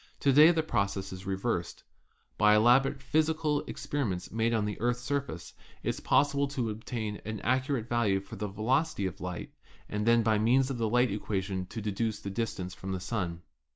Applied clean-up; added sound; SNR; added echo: none; none; none; none.